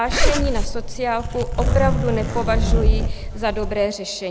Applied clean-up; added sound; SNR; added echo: none; Zipper (clothing); -4 dB; none.